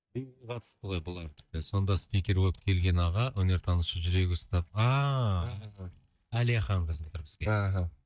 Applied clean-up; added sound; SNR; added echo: neural mask model DeepFilterNet 3.